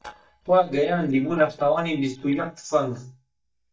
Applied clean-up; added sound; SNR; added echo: neural mask model DeepFilterNet 3.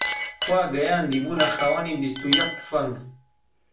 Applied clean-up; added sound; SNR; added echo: none; Chink, clink; 3 dB; reverberation time 0.3 s.